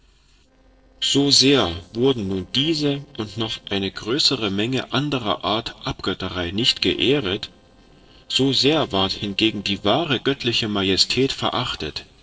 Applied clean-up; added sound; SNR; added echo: neural separator model SepFormer DNS4.